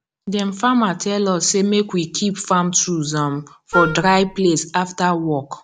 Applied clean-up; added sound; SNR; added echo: none; Wind instrument, woodwind instrument; 6 dB; none.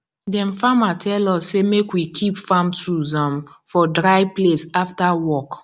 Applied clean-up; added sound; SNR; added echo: none; none; none; none.